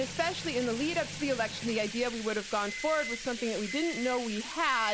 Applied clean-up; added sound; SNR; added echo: none; Bathtub (filling or washing) + Microwave oven; 8 dB; none.